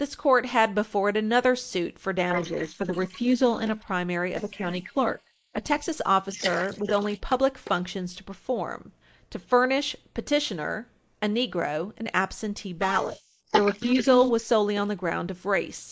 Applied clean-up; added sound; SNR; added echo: neural mask model Resemble Enhance denoiser.